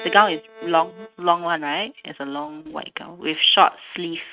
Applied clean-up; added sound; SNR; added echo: neural mask model RNNoise.